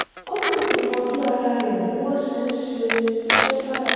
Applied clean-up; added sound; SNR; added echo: none; Squeak; 4 dB; reverberation time 2.2 s.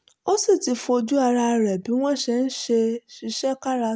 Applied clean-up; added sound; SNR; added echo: none; none; none; none.